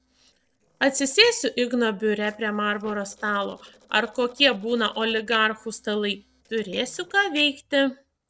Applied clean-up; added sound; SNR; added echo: neural separator model SepFormer DNS4.